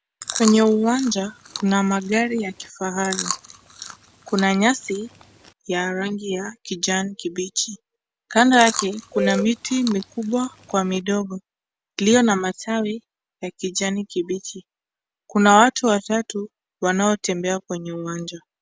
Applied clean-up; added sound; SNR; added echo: none; Chewing, mastication; 12 dB; none.